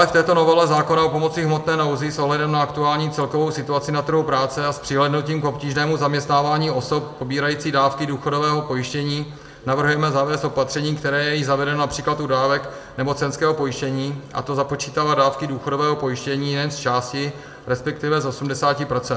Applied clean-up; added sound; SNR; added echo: none; none; none; reverberation time 1.0 s.